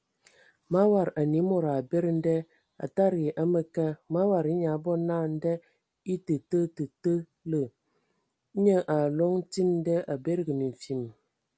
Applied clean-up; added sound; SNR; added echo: none; none; none; none.